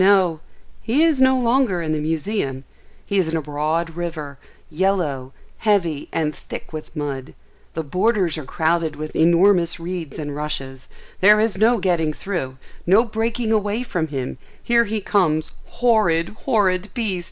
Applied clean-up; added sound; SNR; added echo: none; none; none; none.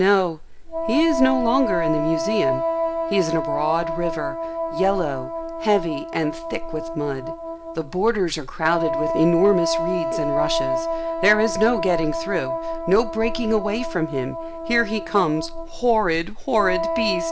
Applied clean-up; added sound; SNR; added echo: none; Wind instrument, woodwind instrument; 4 dB; none.